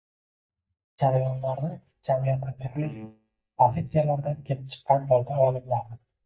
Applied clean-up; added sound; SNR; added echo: neural mask model DeepFilterNet 3.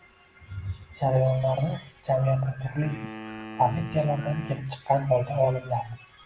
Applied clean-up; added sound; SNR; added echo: none; Wind instrument, woodwind instrument; 15 dB; none.